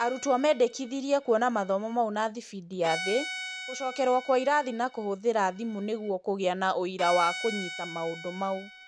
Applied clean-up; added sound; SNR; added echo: none; Bowed string instrument; 13 dB; none.